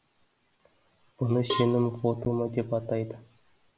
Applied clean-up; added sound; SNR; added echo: none; Cowbell; 9 dB; none.